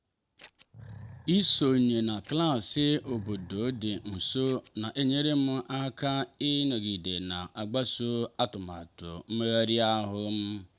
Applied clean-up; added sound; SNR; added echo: none; Animal + Scissors; 19 dB; none.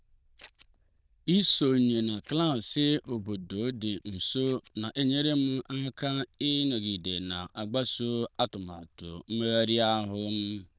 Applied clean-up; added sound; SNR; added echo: neural diffusion model UNIVERSE++.